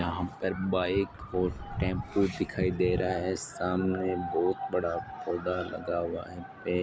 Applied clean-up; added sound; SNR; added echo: none; Boom; 18 dB; none.